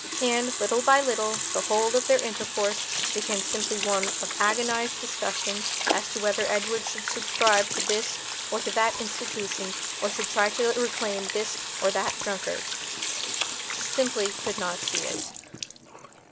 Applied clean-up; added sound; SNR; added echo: none; Sink (filling or washing) / Water tap, faucet; 2 dB; none.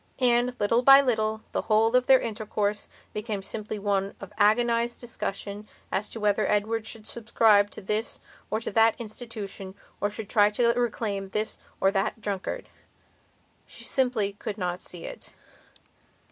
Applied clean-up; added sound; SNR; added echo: none; none; none; none.